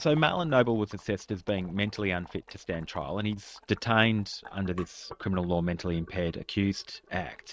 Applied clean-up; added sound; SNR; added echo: neural mask model RNNoise.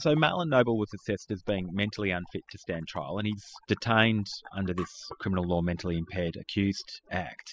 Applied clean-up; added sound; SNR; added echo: classical method spectral subtraction.